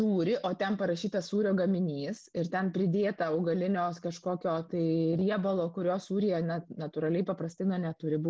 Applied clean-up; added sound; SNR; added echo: none; none; none; none.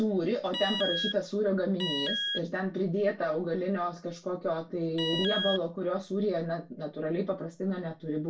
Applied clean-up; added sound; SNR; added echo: none; Alarm; 4 dB; reverberation time 0.2 s.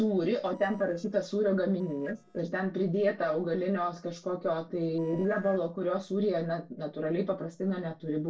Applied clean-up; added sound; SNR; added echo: neural separator model SepFormer DNS4.